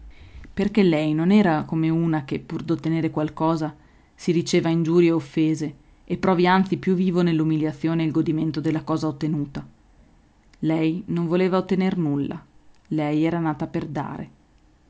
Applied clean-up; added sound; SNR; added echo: none; none; none; none.